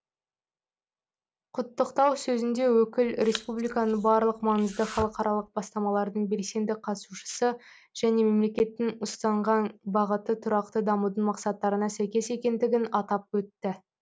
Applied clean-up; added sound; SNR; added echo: none; Domestic sounds, home sounds; 16 dB; none.